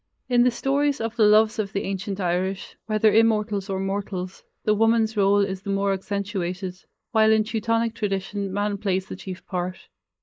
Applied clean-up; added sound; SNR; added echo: neural mask model Resemble Enhance denoiser.